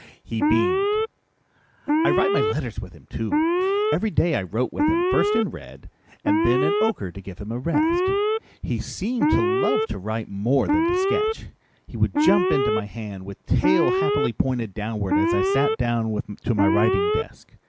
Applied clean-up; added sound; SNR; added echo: none; Alarm; -2 dB; none.